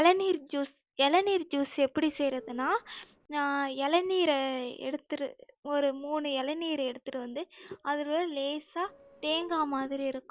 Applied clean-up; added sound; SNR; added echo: neural separator model SepFormer DNS4.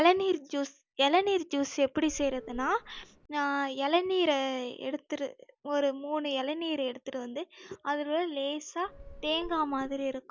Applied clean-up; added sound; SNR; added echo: none; Subway, metro, underground / Doorbell; 17 dB; none.